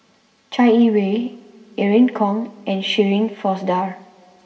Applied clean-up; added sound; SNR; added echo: none; none; none; reverberation time 2.6 s.